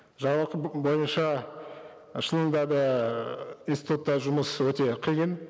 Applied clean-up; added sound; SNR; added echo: none; none; none; none.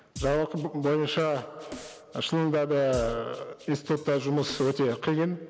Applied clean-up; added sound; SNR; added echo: none; Drum kit; 16 dB; none.